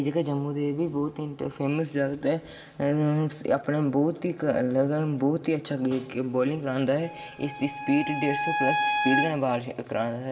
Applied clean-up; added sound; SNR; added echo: none; Bowed string instrument; 2 dB; reverberation time 2.8 s.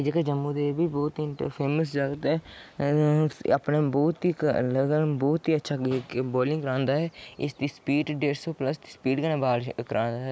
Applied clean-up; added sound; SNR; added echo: none; none; none; none.